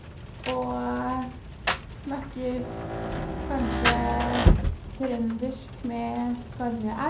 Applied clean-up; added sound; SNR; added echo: none; Rain; -2 dB; reverberation time 0.5 s.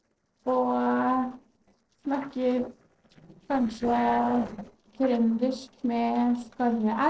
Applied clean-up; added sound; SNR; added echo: neural separator model SepFormer DNS4.